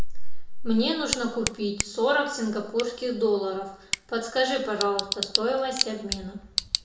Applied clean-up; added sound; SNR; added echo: none; Tick / Bicycle; 8 dB; reverberation time 0.6 s.